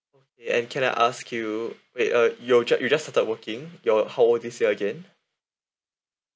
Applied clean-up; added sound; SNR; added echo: none; none; none; none.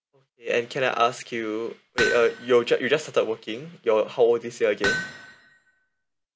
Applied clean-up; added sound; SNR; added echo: none; Hammer; 7 dB; none.